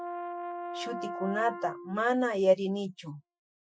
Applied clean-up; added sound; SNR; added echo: classical method Wiener filter.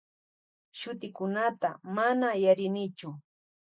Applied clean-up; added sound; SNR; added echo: neural mask model Resemble Enhance denoiser.